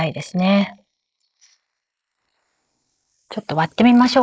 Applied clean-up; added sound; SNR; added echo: neural mask model Resemble Enhance denoiser.